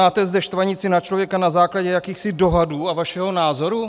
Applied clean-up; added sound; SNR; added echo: none; none; none; none.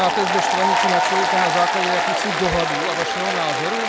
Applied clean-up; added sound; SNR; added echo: none; Applause; -4 dB; none.